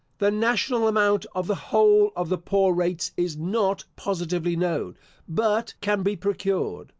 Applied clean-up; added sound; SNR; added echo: none; none; none; none.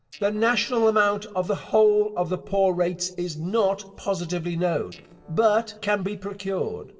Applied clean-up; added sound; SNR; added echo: neural separator model SepFormer DNS4.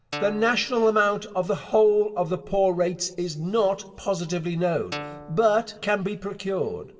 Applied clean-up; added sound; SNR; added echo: none; Guitar; 14 dB; reverberation time 1.1 s.